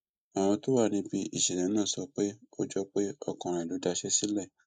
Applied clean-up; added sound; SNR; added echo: neural mask model Resemble Enhance denoiser.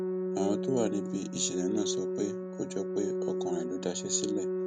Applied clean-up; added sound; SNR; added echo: none; Organ; 0 dB; none.